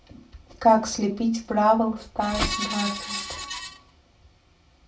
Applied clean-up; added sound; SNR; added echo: none; Screech; 7 dB; reverberation time 0.2 s.